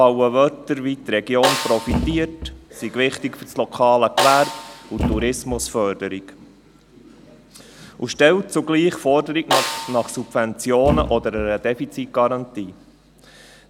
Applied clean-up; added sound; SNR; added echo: none; Thump, thud + Snare drum; 5 dB; none.